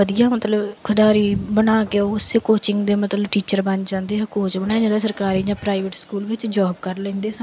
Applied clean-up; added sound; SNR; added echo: none; none; none; none.